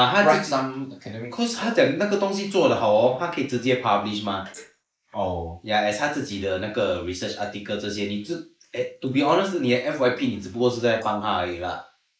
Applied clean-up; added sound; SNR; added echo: neural mask model Resemble Enhance denoiser.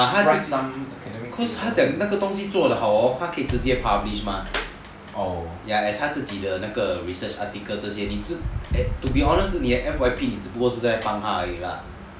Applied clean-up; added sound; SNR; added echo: none; Bass drum; 9 dB; none.